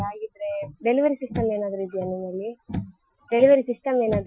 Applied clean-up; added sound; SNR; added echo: classical method Wiener filter.